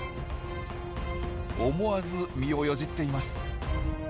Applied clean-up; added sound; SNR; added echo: none; none; none; none.